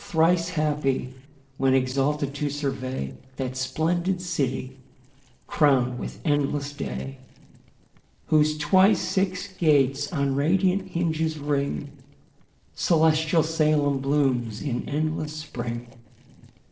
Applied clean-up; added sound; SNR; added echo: neural separator model SepFormer DNS4.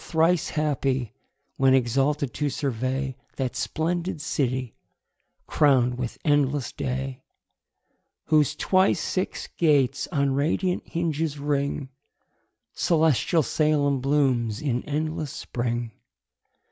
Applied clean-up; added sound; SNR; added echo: none; none; none; none.